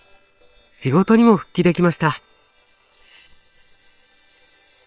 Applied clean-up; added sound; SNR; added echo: neural separator model SepFormer WHAM!.